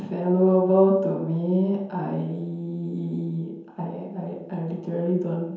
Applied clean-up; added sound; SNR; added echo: none; none; none; reverberation time 0.9 s.